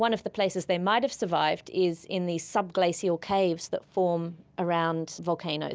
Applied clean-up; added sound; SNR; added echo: none; none; none; none.